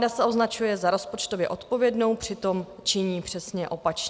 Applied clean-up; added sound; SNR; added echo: none; none; none; none.